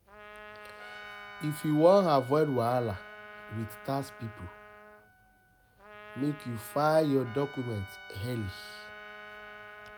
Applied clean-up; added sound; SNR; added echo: none; Trumpet + Trumpet; 16 dB; none.